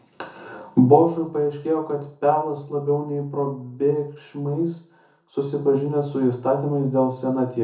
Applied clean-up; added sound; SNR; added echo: none; none; none; reverberation time 0.6 s.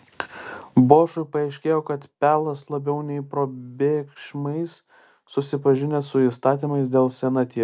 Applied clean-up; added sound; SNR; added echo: none; none; none; none.